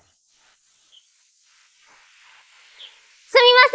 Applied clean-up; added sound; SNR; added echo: neural mask model Resemble Enhance denoiser.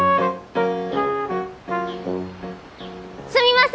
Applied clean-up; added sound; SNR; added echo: none; none; none; none.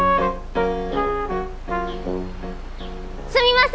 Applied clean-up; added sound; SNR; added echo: none; Motor vehicle (road) / Engine; 10 dB; none.